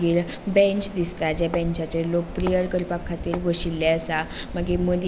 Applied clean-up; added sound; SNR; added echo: none; Tap / Hammer; 13 dB; none.